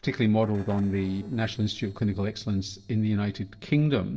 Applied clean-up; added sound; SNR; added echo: neural separator model SepFormer DNS4.